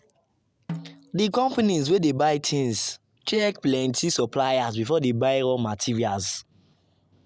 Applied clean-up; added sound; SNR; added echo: none; Snare drum; 16 dB; none.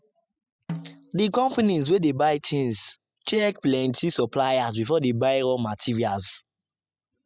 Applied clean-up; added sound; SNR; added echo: classical method spectral subtraction.